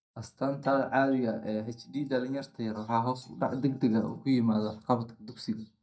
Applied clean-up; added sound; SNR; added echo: neural mask model DeepFilterNet 3.